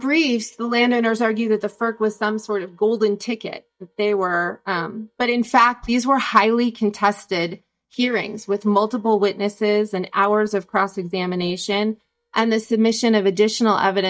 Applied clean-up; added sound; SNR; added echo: neural mask model DeepFilterNet 3.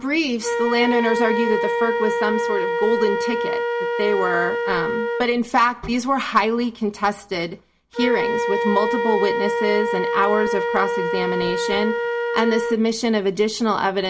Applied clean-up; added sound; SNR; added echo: none; Wind instrument, woodwind instrument; 2 dB; reverberation time 0.2 s.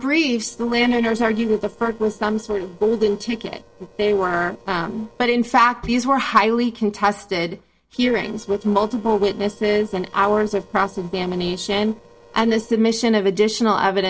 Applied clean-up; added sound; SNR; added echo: neural separator model SepFormer DNS4.